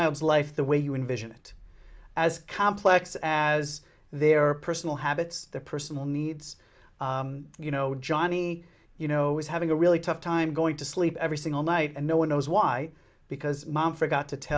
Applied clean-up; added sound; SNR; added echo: none; none; none; none.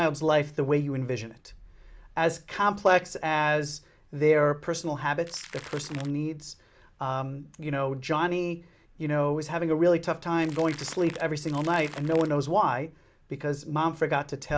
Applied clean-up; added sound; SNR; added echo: none; Crackle; 17 dB; none.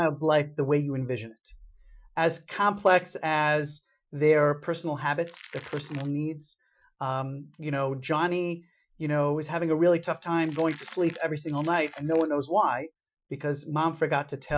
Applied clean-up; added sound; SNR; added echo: classical method Wiener filter.